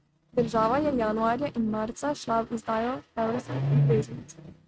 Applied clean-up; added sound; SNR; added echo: neural mask model RNNoise.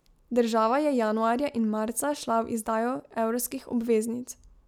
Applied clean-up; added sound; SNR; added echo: none; none; none; none.